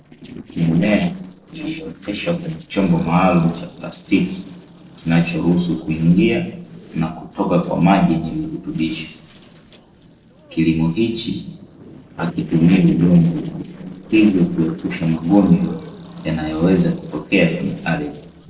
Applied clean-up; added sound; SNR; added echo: neural separator model SepFormer DNS4.